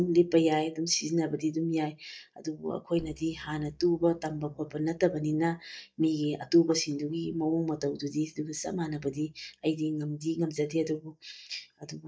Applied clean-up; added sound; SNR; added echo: neural mask model DeepFilterNet 3.